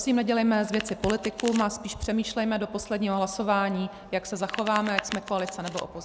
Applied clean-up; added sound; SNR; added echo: none; Domestic sounds, home sounds; 14 dB; none.